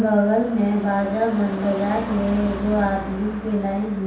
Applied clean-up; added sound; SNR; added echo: none; Car passing by; 11 dB; reverberation time 0.6 s.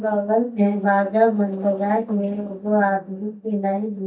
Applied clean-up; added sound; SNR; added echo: neural mask model DeepFilterNet 3.